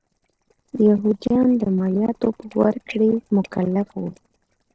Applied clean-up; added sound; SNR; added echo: neural separator model SepFormer DNS4.